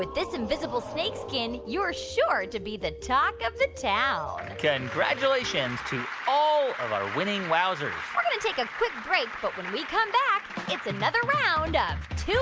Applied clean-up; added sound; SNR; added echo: none; none; none; none.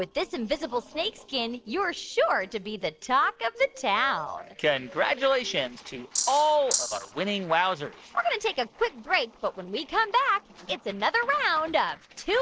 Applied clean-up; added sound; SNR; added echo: neural separator model SepFormer DNS4.